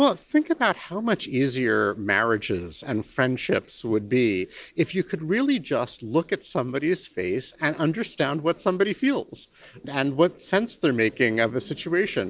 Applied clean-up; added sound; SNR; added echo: none; none; none; none.